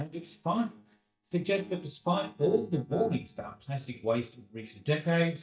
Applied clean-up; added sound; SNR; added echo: neural mask model DeepFilterNet 3.